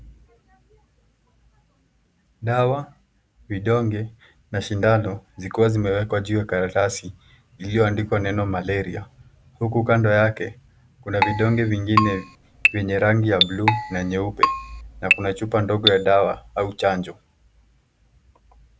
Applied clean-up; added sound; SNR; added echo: none; Keyboard (musical); 1 dB; none.